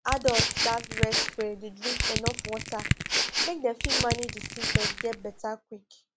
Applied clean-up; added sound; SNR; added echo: none; Crushing + Respiratory sounds; -5 dB; none.